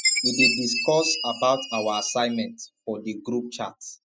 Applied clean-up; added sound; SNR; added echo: classical method spectral subtraction.